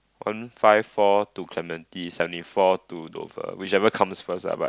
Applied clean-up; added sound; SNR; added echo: none; none; none; none.